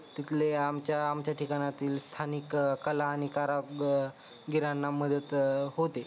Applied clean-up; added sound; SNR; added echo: none; none; none; none.